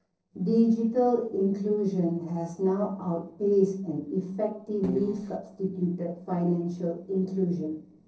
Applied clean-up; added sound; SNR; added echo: neural separator model SepFormer DNS4.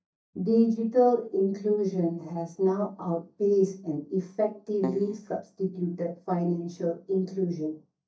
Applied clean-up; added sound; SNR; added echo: neural mask model DeepFilterNet 3.